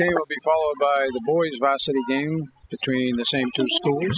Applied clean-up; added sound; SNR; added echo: classical method spectral subtraction.